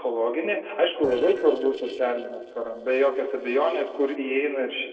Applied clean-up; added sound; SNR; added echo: neural separator model SepFormer DNS4.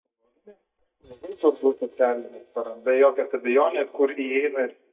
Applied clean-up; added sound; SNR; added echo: neural mask model DeepFilterNet 3.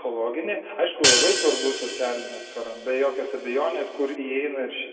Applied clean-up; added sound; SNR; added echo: none; Hi-hat; 1 dB; reverberation time 1.7 s.